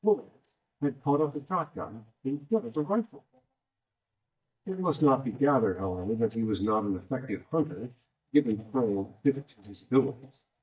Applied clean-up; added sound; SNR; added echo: neural mask model DeepFilterNet 3.